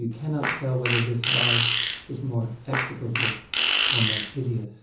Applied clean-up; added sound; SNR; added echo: none; Fart; -2 dB; reverberation time 0.7 s.